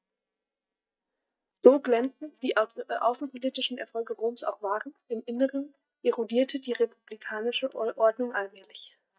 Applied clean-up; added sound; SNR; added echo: neural mask model DeepFilterNet 3.